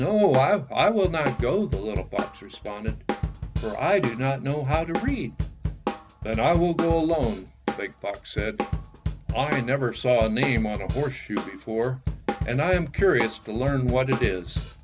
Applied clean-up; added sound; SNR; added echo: none; Drum kit; 6 dB; none.